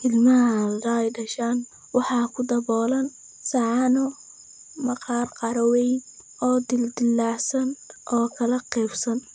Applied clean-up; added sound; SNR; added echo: none; none; none; none.